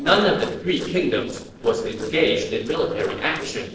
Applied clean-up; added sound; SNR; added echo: neural separator model SepFormer DNS4.